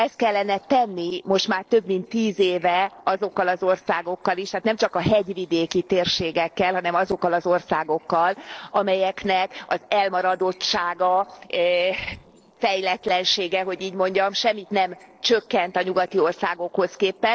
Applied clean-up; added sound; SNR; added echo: neural separator model SepFormer DNS4.